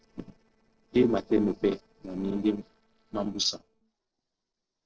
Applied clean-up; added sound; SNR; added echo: neural separator model SepFormer DNS4.